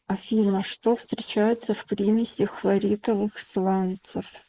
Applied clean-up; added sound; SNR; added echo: neural mask model Resemble Enhance denoiser.